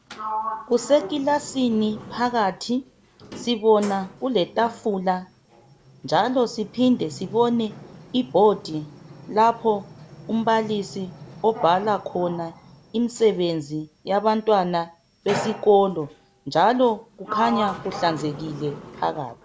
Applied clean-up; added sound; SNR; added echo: none; Sliding door; 14 dB; none.